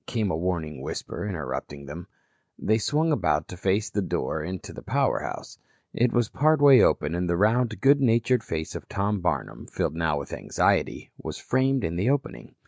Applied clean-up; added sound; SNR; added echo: none; none; none; none.